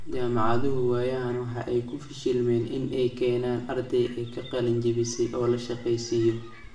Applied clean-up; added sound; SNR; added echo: none; none; none; reverberation time 0.5 s.